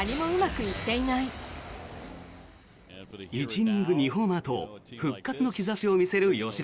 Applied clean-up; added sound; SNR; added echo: none; none; none; none.